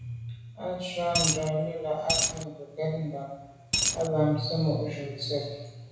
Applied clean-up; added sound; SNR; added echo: none; Coin (dropping); -4 dB; reverberation time 1.0 s.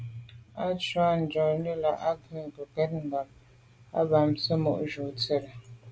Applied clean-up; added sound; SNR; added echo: none; none; none; none.